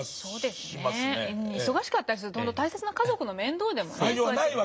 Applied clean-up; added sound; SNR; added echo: none; none; none; none.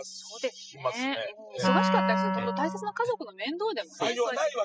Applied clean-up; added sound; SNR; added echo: classical method spectral subtraction.